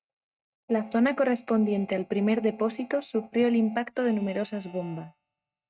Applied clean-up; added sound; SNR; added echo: neural mask model RNNoise.